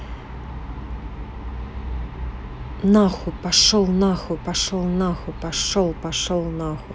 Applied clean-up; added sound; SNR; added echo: none; none; none; none.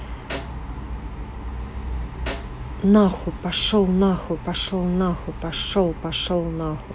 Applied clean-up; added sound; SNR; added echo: none; Snare drum; 17 dB; none.